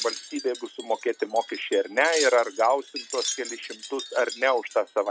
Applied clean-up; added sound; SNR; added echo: none; Wind chime; 11 dB; none.